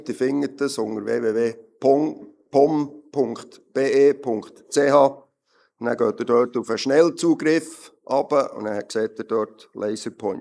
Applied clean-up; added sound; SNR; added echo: neural mask model Resemble Enhance denoiser.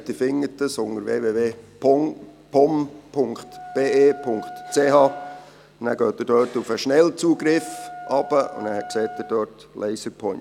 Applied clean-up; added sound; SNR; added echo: none; Wind instrument, woodwind instrument; 16 dB; none.